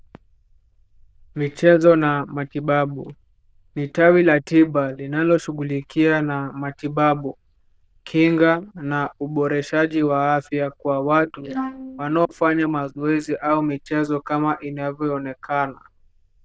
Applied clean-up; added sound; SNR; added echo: neural diffusion model UNIVERSE++.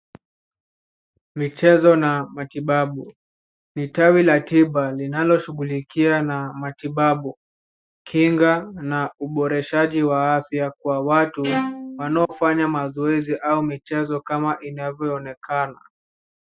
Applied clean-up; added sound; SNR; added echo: classical method Wiener filter.